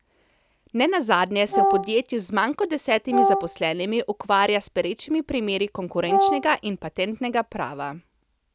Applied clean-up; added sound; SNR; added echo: none; Wind instrument, woodwind instrument; -2 dB; none.